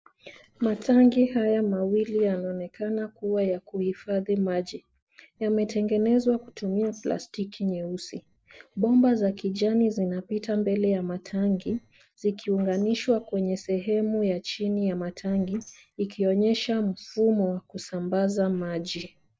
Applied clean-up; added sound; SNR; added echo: neural separator model SepFormer DNS4.